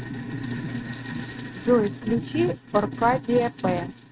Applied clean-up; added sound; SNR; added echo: neural mask model RNNoise.